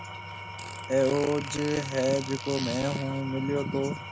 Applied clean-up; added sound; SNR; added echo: none; Engine / Tools + Fart; 9 dB; none.